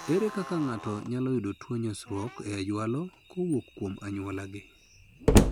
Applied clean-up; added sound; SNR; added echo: none; Slam; -1 dB; none.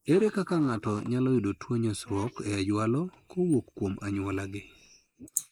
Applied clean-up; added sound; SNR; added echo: neural mask model Resemble Enhance denoiser.